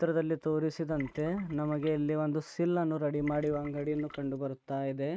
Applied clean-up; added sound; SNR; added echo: neural mask model RNNoise.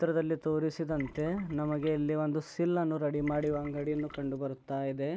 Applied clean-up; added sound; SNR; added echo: none; Trickle, dribble / Water tap, faucet; 17 dB; none.